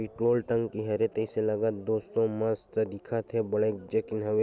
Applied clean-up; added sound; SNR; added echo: none; none; none; none.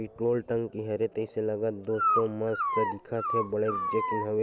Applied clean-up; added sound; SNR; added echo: none; Dog; 1 dB; none.